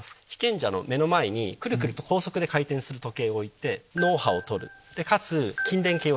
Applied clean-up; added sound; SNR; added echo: none; none; none; none.